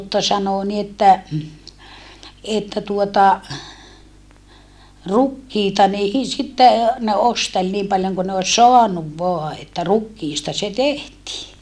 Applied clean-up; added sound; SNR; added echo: none; none; none; none.